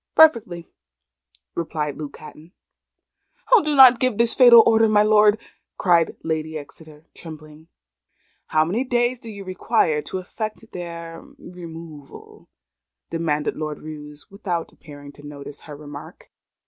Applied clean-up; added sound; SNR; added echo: none; none; none; none.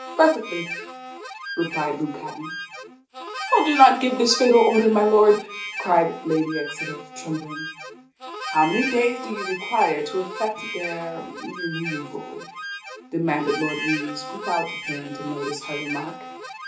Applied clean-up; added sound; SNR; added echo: none; Harmonica; 10 dB; reverberation time 0.4 s.